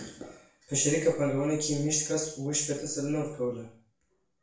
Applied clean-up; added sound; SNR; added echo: none; none; none; reverberation time 0.5 s.